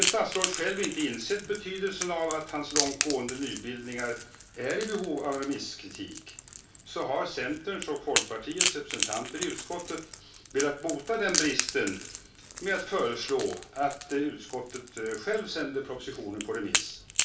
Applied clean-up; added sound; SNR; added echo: none; Crack / Crackle; 3 dB; reverberation time 0.2 s.